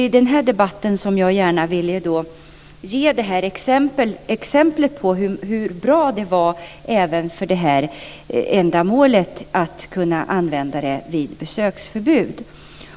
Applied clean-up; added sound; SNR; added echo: none; none; none; none.